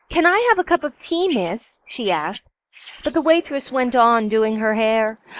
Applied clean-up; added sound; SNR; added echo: neural mask model Resemble Enhance denoiser.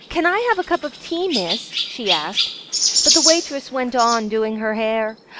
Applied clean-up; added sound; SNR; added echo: none; Chirp, tweet; 2 dB; none.